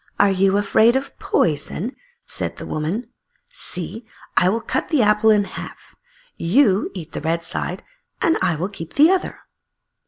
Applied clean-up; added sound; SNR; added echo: none; none; none; none.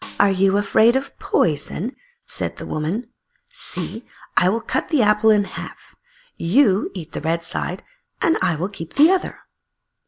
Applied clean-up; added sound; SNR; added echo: none; Snare drum; 19 dB; none.